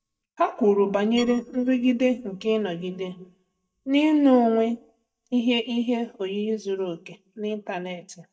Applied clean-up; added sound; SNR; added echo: neural mask model DeepFilterNet 3.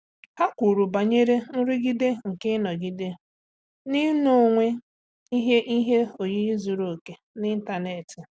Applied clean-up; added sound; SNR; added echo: none; none; none; none.